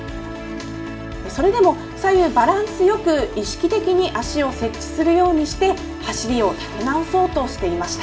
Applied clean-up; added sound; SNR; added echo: none; none; none; reverberation time 0.4 s.